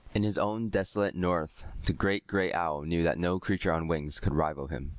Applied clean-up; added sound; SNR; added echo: none; none; none; none.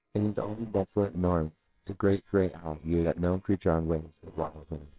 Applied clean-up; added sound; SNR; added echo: neural separator model SepFormer WHAMR!.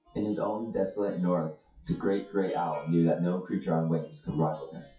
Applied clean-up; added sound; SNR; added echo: classical method WPE with log-MMSE.